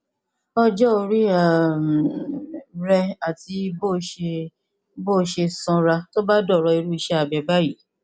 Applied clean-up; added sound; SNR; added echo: none; none; none; none.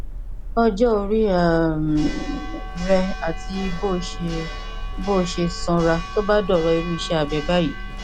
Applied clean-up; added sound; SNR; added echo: none; Church bell; 7 dB; none.